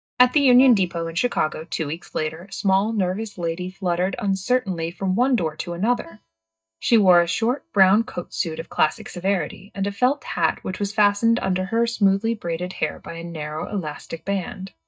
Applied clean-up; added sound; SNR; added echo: neural mask model DeepFilterNet 3.